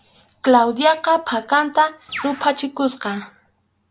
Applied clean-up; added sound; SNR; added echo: none; Bird; 11 dB; none.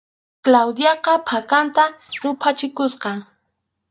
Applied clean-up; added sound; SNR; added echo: neural mask model DeepFilterNet 3.